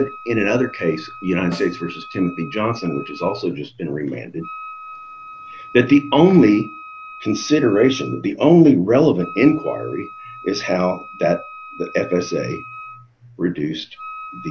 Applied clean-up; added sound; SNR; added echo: none; Snare drum + Wind instrument, woodwind instrument; 17 dB; none.